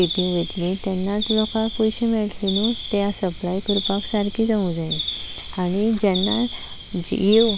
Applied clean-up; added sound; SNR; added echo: none; none; none; none.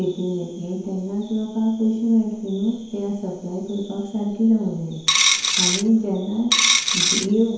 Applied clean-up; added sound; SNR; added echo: none; Coin (dropping); -3 dB; reverberation time 0.9 s.